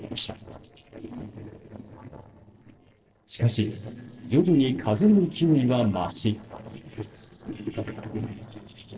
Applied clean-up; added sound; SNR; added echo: neural separator model SepFormer DNS4.